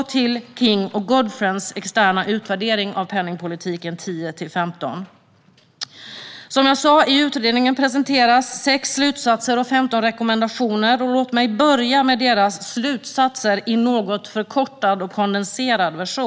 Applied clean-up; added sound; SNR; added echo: none; none; none; none.